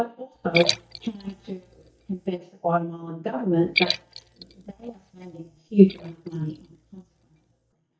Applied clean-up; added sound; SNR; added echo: neural mask model DeepFilterNet 3.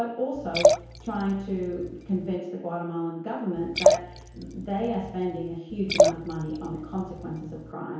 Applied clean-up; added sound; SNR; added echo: none; Liquid; -4 dB; reverberation time 1.0 s.